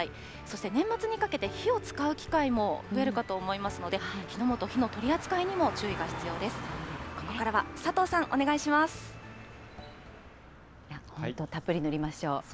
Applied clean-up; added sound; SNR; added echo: none; Car; 13 dB; none.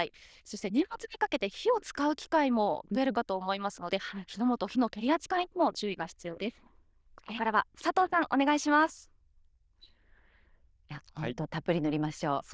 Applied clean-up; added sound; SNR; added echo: neural diffusion model UNIVERSE++.